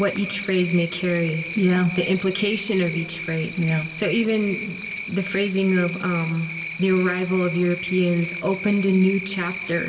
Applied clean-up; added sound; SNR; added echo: none; Cricket; 10 dB; reverberation time 2.0 s.